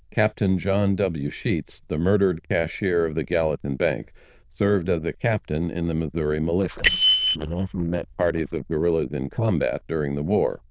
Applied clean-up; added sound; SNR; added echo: neural diffusion model UNIVERSE++.